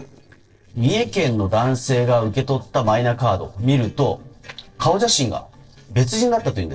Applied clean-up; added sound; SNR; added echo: neural separator model SepFormer DNS4.